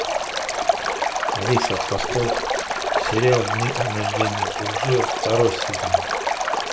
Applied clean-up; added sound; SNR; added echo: none; Stream; -2 dB; none.